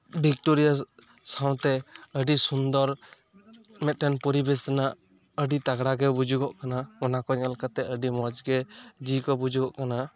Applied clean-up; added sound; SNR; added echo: none; none; none; none.